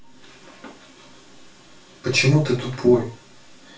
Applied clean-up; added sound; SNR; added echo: none; none; none; reverberation time 0.3 s.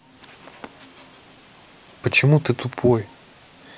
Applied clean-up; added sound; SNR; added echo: none; none; none; none.